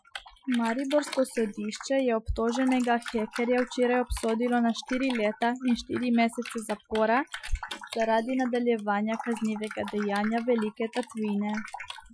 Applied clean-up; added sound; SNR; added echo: classical method Wiener filter.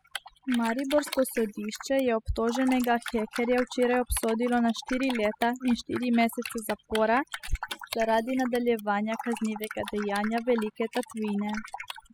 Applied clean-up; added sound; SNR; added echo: classical method spectral subtraction.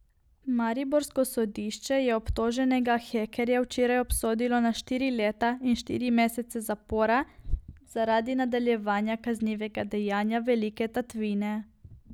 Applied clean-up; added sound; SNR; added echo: none; none; none; none.